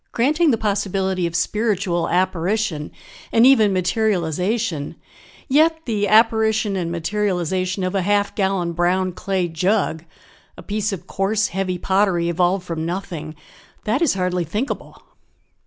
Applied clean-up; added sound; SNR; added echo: none; none; none; none.